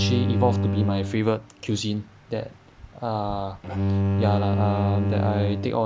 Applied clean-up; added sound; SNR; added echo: none; Bowed string instrument; -1 dB; none.